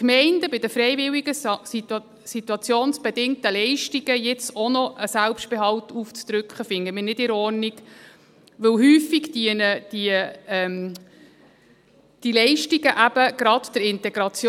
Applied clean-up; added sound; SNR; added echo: none; none; none; none.